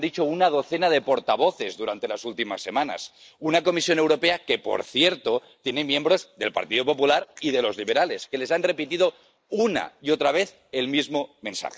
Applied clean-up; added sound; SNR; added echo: neural mask model Resemble Enhance denoiser.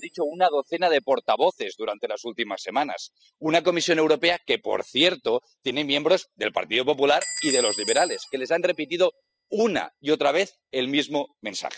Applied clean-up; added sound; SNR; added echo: classical method spectral subtraction.